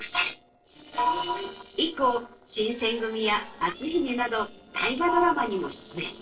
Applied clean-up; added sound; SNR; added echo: neural separator model SepFormer DNS4.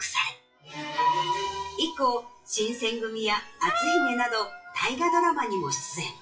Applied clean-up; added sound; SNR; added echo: classical method WPE with log-MMSE.